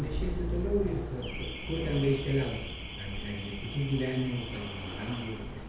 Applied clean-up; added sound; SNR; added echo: none; Alarm / Car; 4 dB; reverberation time 0.8 s.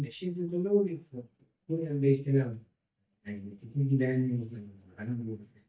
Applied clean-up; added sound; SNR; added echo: neural mask model DeepFilterNet 3.